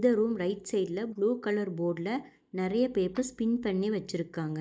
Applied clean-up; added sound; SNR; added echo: neural mask model DeepFilterNet 3.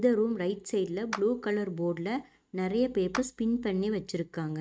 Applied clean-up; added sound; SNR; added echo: neural mask model RNNoise.